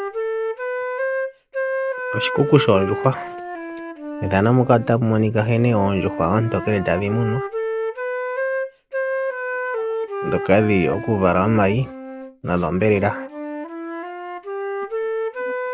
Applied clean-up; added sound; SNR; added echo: none; Wind instrument, woodwind instrument; 5 dB; none.